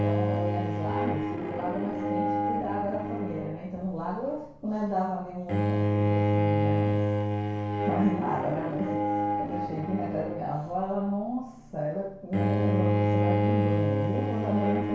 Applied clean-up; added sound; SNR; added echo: none; Bowed string instrument; -4 dB; reverberation time 0.6 s.